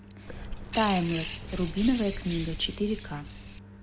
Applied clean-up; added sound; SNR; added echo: none; Bird; 5 dB; none.